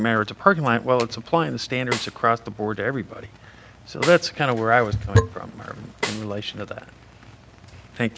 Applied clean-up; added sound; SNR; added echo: none; Snare drum; 11 dB; none.